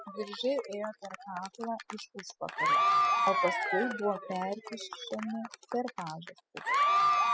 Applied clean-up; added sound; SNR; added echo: classical method spectral subtraction.